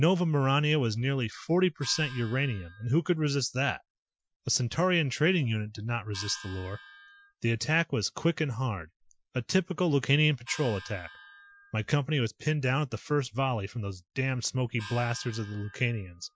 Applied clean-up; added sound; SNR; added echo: classical method Wiener filter.